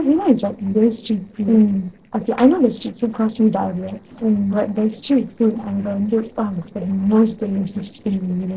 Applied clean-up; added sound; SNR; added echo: neural separator model SepFormer DNS4.